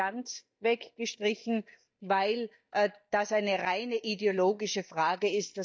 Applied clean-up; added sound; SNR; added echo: neural mask model DeepFilterNet 3.